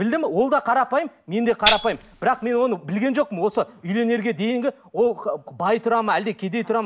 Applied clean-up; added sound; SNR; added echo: none; Tambourine; 4 dB; none.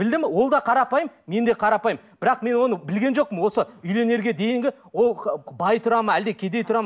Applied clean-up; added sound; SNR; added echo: none; none; none; none.